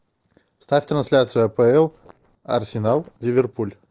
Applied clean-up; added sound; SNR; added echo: neural separator model SepFormer DNS4.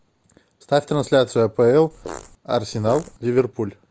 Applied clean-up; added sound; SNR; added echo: none; Fart; 15 dB; none.